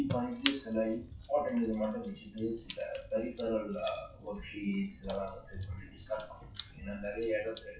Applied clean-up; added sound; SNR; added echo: classical method WPE with log-MMSE.